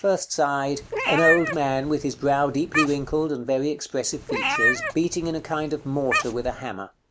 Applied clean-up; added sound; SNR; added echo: none; Meow; 3 dB; none.